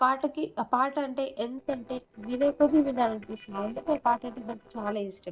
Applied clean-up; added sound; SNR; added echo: neural separator model SepFormer DNS4.